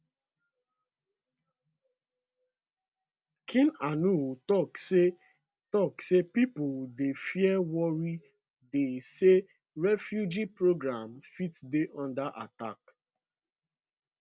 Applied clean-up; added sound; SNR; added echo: none; none; none; none.